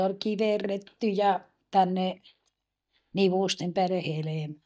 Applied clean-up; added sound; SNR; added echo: neural mask model DeepFilterNet 3.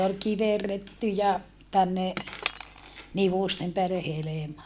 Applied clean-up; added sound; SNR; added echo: none; Cutlery, silverware / Chink, clink; 12 dB; none.